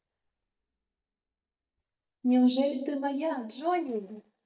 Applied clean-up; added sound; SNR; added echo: neural mask model DeepFilterNet 3.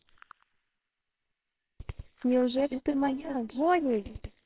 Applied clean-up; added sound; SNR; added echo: neural separator model SepFormer WHAMR!.